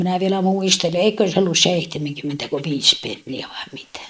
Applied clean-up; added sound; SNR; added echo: neural mask model Resemble Enhance denoiser.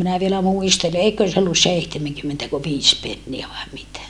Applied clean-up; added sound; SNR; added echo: none; none; none; none.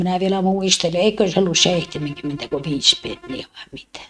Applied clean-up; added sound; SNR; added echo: neural mask model RNNoise.